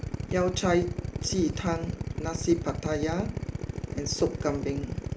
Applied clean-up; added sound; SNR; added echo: none; Drill; 4 dB; none.